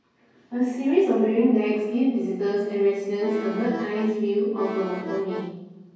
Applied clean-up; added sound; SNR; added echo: none; Accordion; 10 dB; reverberation time 1.3 s.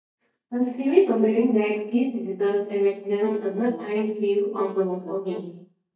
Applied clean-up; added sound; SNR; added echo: neural mask model DeepFilterNet 3.